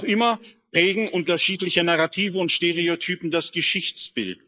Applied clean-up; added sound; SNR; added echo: neural mask model Resemble Enhance denoiser.